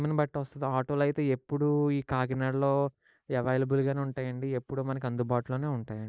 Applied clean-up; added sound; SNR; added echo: neural mask model Resemble Enhance denoiser.